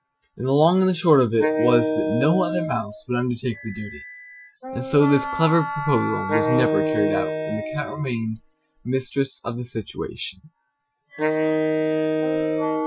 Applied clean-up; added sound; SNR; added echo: classical method Wiener filter.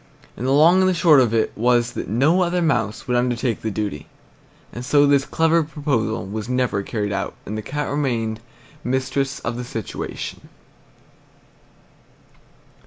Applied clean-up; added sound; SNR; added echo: none; none; none; none.